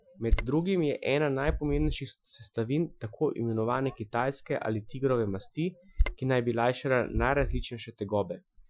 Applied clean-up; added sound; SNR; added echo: classical method Wiener filter.